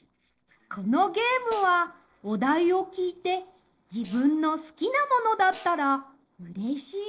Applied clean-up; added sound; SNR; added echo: neural separator model SepFormer DNS4.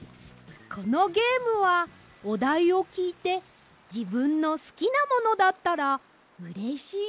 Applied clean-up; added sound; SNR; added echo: none; none; none; none.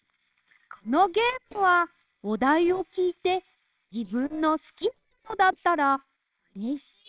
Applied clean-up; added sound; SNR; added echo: neural separator model SepFormer WHAMR!.